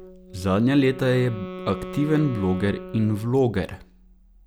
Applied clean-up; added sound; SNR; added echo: none; Wind instrument, woodwind instrument; 14 dB; none.